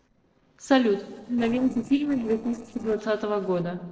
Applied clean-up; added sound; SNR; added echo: neural separator model SepFormer DNS4.